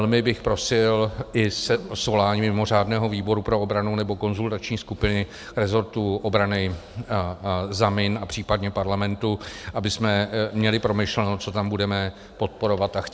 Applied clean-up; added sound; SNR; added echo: none; none; none; none.